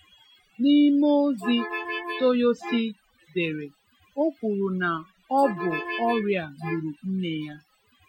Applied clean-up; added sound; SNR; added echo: classical method Wiener filter.